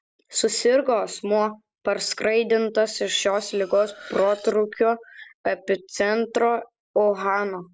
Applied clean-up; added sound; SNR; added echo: neural separator model SepFormer DNS4.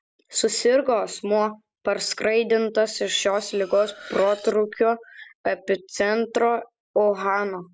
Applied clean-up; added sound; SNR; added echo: none; Cutlery, silverware; 19 dB; none.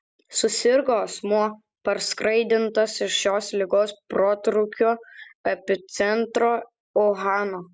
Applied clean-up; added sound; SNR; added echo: none; none; none; none.